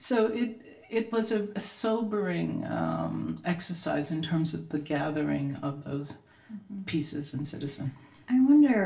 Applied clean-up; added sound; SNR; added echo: none; none; none; reverberation time 0.2 s.